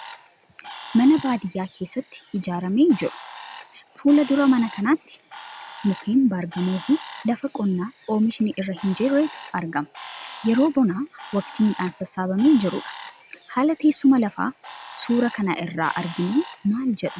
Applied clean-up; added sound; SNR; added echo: none; Bird; 18 dB; none.